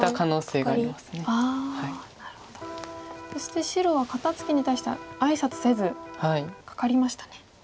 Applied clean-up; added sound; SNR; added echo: none; Electric guitar; 13 dB; none.